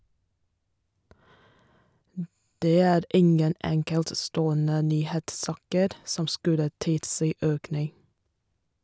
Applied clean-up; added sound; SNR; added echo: none; none; none; none.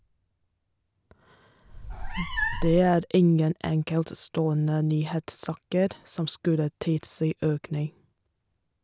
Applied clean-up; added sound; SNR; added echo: none; Meow; 4 dB; none.